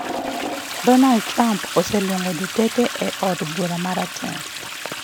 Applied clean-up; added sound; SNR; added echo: none; Toilet flush; 8 dB; none.